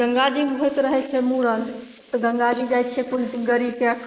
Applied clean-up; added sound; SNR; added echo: neural mask model Resemble Enhance denoiser.